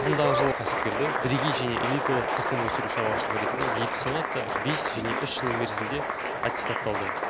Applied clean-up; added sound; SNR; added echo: none; Applause; -2 dB; none.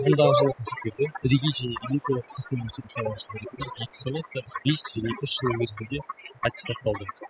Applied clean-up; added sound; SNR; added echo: classical method spectral subtraction.